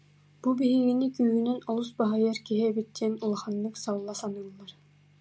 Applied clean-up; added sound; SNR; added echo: none; none; none; none.